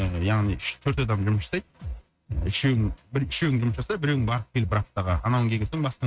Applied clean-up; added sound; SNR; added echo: neural mask model RNNoise.